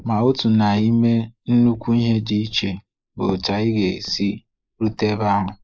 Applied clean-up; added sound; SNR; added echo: neural mask model Resemble Enhance denoiser.